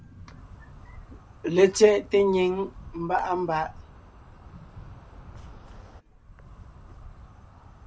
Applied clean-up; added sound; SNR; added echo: none; Insect; 18 dB; none.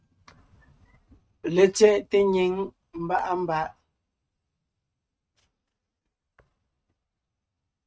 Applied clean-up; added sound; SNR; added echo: neural mask model RNNoise.